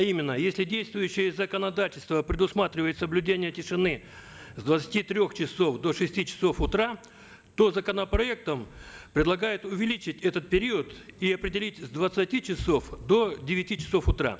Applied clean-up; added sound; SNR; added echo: none; none; none; none.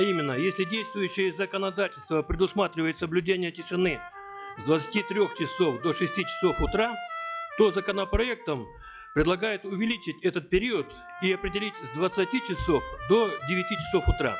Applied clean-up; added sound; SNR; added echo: classical method log-MMSE.